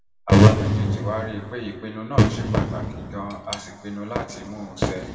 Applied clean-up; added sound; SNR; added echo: none; Cutlery, silverware / Tap; 19 dB; reverberation time 2.0 s.